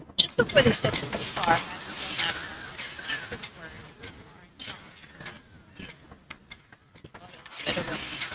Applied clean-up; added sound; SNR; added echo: neural mask model RNNoise.